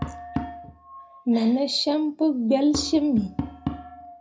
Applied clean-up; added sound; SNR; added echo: none; Tap; 10 dB; reverberation time 0.4 s.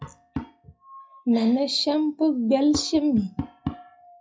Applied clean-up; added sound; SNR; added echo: classical method WPE with log-MMSE.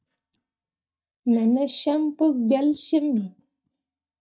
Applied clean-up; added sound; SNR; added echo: neural mask model DeepFilterNet 3.